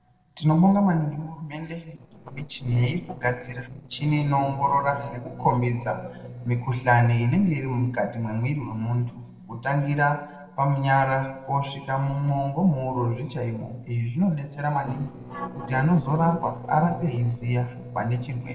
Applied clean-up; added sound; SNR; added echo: neural separator model SepFormer DNS4.